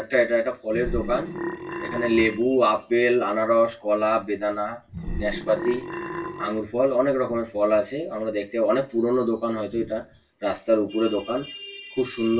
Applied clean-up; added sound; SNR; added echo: none; Burping, eructation; 8 dB; reverberation time 0.2 s.